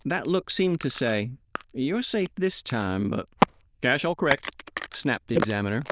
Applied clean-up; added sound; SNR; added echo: neural diffusion model UNIVERSE++.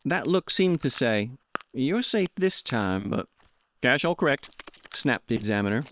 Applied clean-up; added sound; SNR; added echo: neural separator model SepFormer WHAM!.